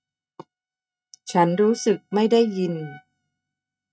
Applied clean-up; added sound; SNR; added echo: neural mask model RNNoise.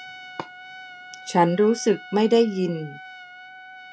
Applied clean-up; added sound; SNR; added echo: none; Trumpet; 18 dB; none.